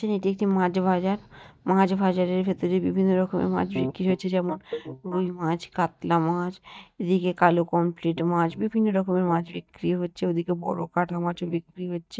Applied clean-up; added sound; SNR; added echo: neural mask model DeepFilterNet 3.